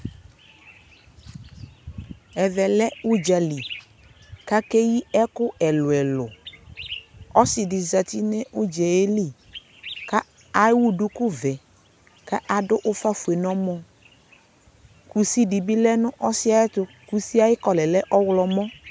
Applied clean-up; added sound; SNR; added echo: none; none; none; none.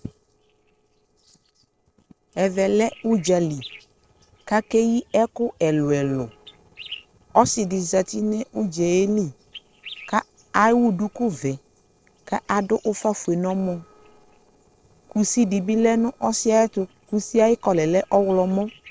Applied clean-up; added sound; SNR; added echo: neural separator model SepFormer DNS4.